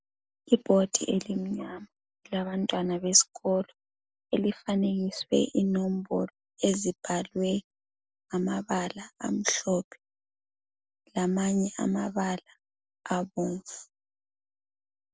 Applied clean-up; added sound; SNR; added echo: none; none; none; none.